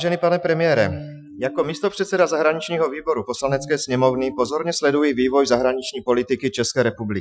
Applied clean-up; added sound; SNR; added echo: classical method Wiener filter.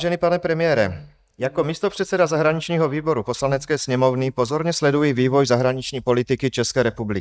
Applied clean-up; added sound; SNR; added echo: neural mask model DeepFilterNet 3.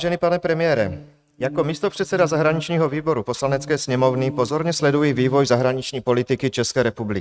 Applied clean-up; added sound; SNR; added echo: neural mask model RNNoise.